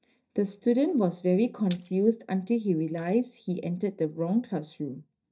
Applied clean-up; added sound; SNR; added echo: neural mask model DeepFilterNet 3.